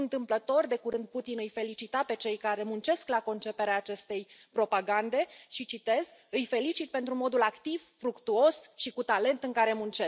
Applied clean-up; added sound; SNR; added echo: none; none; none; none.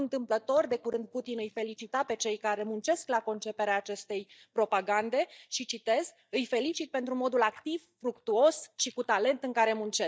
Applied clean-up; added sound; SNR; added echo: neural mask model DeepFilterNet 3.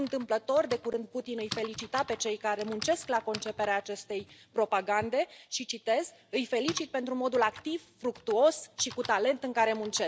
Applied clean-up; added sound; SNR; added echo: none; Typing; 17 dB; none.